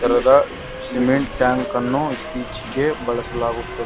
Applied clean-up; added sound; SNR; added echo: none; Subway, metro, underground; 11 dB; none.